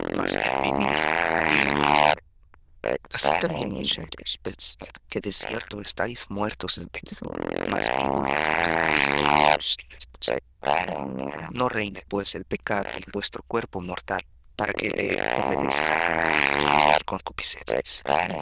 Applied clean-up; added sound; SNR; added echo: neural diffusion model UNIVERSE++.